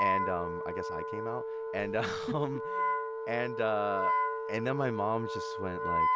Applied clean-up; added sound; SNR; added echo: none; Wind instrument, woodwind instrument; -2 dB; none.